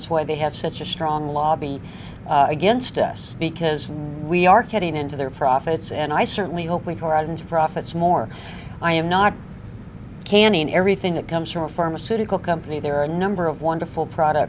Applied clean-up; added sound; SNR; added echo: none; none; none; none.